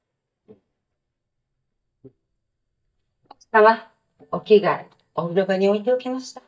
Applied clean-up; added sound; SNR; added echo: neural mask model DeepFilterNet 3.